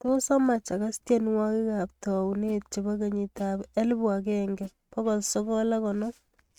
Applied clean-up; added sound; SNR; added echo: neural mask model RNNoise.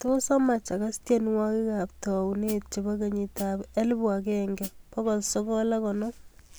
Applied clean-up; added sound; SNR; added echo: none; Hi-hat; 15 dB; none.